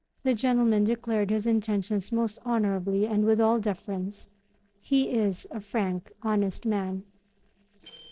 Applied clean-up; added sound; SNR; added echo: neural separator model SepFormer DNS4.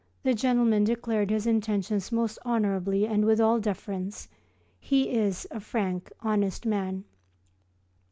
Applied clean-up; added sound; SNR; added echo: none; none; none; none.